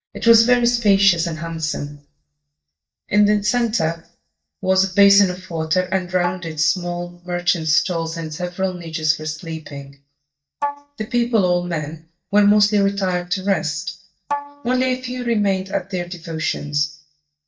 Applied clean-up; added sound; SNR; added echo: neural mask model DeepFilterNet 3.